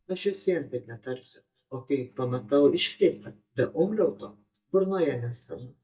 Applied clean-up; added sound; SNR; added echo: neural mask model DeepFilterNet 3.